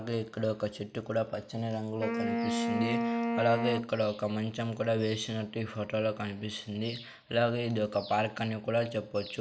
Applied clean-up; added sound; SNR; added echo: none; Wind instrument, woodwind instrument; 1 dB; none.